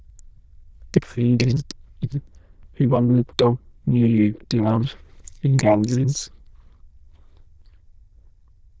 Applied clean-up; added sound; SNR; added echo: neural diffusion model UNIVERSE++.